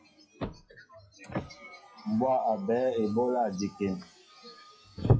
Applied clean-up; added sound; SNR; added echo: classical method WPE with log-MMSE.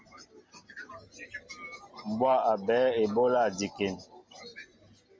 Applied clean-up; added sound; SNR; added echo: none; none; none; none.